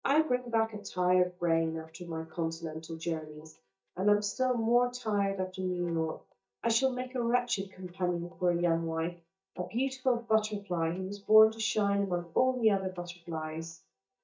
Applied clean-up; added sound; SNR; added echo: neural mask model DeepFilterNet 3.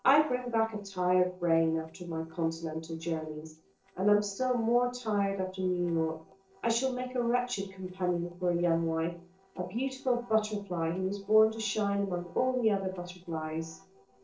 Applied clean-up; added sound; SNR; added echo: neural separator model SepFormer DNS4.